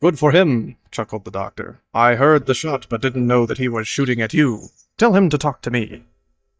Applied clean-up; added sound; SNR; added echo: neural mask model DeepFilterNet 3.